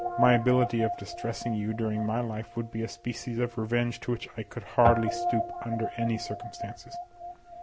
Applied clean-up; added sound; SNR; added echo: none; Guitar; 5 dB; none.